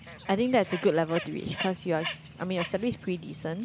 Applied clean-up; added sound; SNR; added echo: none; Bird; 12 dB; none.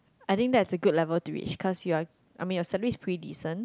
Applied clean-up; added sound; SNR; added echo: none; none; none; none.